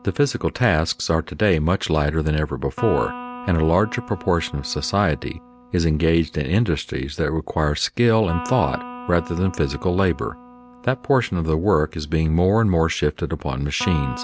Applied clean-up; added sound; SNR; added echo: none; Electric guitar; 17 dB; none.